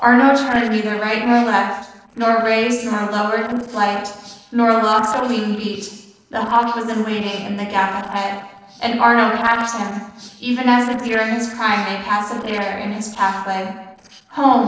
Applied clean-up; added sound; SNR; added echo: neural separator model SepFormer DNS4.